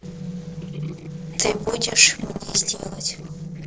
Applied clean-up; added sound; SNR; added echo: neural separator model SepFormer DNS4.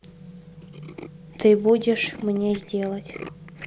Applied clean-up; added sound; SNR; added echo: none; Tools; 19 dB; none.